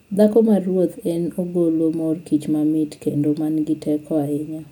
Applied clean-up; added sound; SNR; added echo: none; none; none; none.